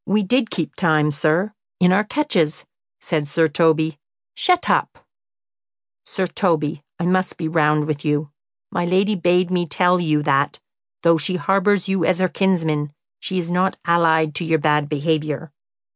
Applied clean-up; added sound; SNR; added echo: none; none; none; none.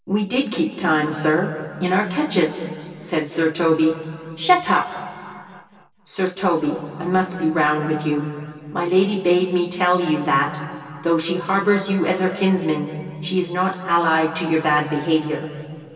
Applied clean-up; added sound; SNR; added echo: none; none; none; reverberation time 2.5 s.